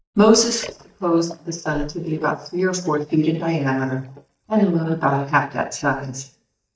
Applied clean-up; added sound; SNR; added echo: neural mask model DeepFilterNet 3.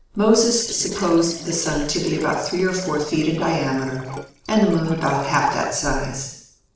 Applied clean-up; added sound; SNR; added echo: neural separator model SepFormer DNS4.